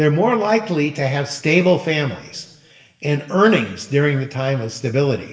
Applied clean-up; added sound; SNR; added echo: none; none; none; reverberation time 1.6 s.